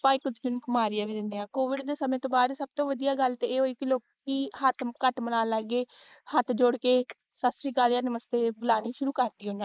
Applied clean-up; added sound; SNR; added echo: neural mask model Resemble Enhance denoiser.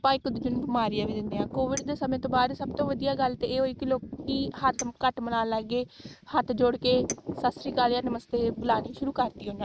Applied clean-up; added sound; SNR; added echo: neural mask model RNNoise.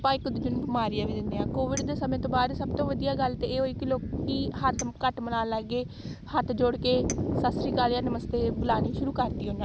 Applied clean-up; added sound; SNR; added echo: none; Chink, clink; 20 dB; none.